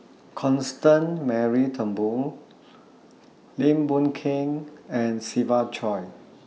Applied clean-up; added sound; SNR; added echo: none; none; none; none.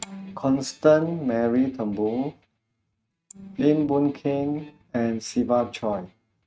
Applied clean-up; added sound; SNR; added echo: neural mask model RNNoise.